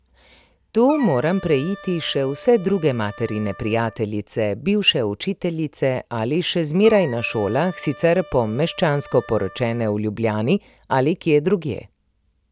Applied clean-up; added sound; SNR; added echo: none; Wind instrument, woodwind instrument; 19 dB; none.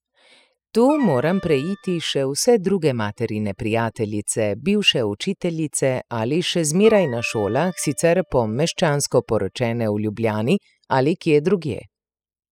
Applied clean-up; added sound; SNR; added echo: classical method spectral subtraction.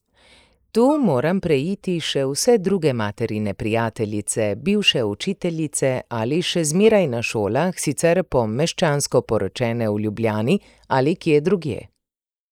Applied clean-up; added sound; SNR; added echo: neural mask model Resemble Enhance denoiser.